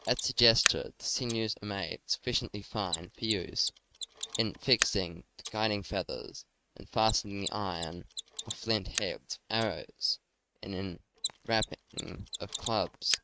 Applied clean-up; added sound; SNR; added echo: neural mask model RNNoise.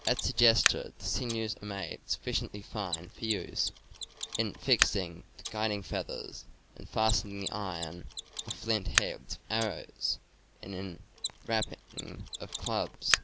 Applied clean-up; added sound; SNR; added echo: none; Mechanisms; 5 dB; none.